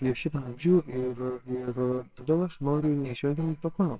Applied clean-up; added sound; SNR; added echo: neural separator model SepFormer WHAMR!.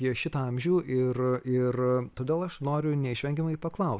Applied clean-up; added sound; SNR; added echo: none; none; none; none.